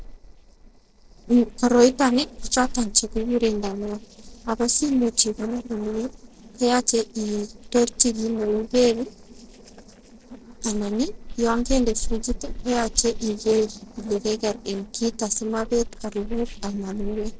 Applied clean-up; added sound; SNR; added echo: neural separator model SepFormer DNS4.